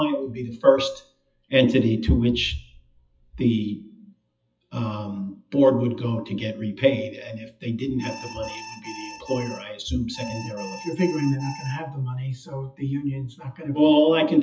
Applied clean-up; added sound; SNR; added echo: classical method WPE with log-MMSE.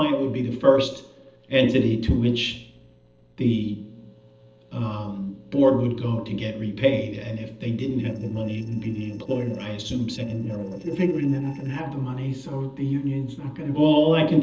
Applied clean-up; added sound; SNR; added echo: neural separator model SepFormer DNS4.